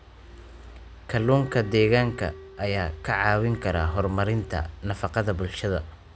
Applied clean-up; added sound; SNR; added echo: none; Wind instrument, woodwind instrument; 17 dB; none.